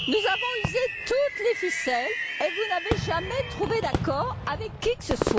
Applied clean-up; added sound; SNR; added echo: none; Fireworks; 3 dB; none.